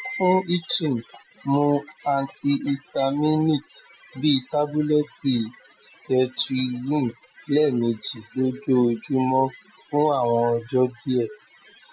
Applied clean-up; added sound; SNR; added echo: classical method Wiener filter.